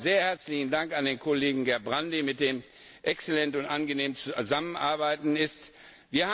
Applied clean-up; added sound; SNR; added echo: none; none; none; none.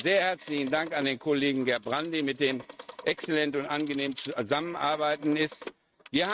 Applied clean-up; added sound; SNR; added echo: neural mask model RNNoise.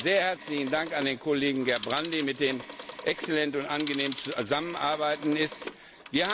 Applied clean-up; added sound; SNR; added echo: none; Telephone; 13 dB; none.